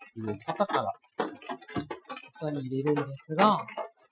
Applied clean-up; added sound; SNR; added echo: classical method Wiener filter.